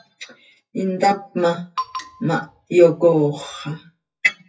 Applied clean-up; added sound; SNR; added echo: classical method WPE with log-MMSE.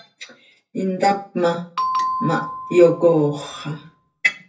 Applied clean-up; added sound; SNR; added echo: none; Bell; 7 dB; reverberation time 0.3 s.